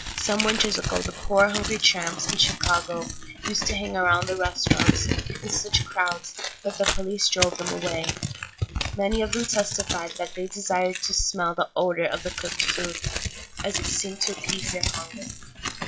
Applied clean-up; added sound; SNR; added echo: classical method log-MMSE.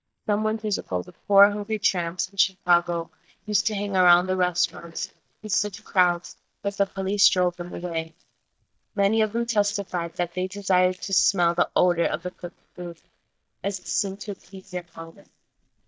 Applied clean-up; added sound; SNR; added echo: neural mask model DeepFilterNet 3.